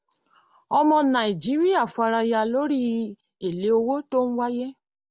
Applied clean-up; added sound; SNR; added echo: none; none; none; none.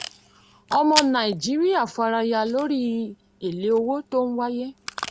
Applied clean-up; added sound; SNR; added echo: none; Packing tape, duct tape / Tearing; 11 dB; none.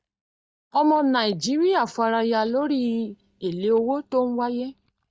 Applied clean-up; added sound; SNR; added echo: neural mask model DeepFilterNet 3.